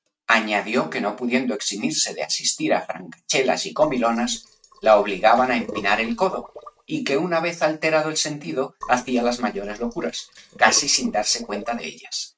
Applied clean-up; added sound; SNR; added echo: neural mask model RNNoise.